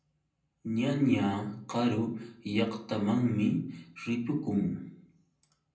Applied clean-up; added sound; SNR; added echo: none; none; none; reverberation time 0.6 s.